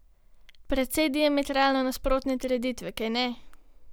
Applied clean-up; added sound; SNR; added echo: none; none; none; none.